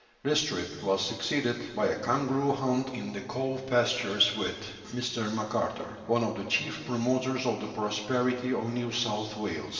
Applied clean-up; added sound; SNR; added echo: none; none; none; reverberation time 2.2 s.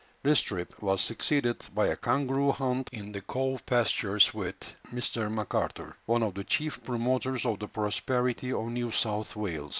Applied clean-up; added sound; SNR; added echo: none; none; none; none.